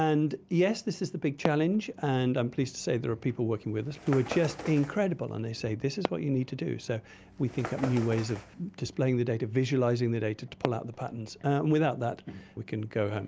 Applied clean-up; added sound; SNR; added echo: none; Fireworks + Bird; 15 dB; none.